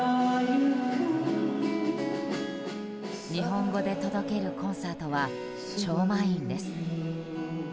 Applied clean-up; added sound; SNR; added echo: none; none; none; none.